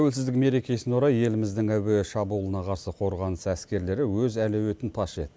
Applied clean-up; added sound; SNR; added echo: none; none; none; none.